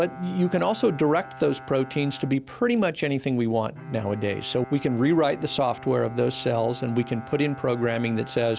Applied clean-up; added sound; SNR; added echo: none; Bowed string instrument; 18 dB; none.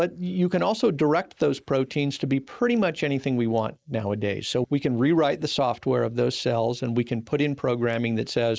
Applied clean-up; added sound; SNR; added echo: neural mask model Resemble Enhance denoiser.